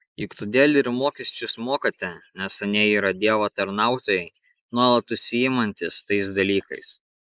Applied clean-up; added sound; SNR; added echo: neural mask model Resemble Enhance denoiser.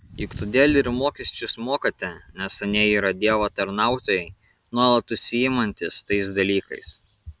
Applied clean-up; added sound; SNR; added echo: none; none; none; none.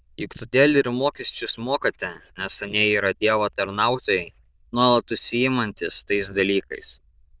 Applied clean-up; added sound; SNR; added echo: neural diffusion model UNIVERSE++.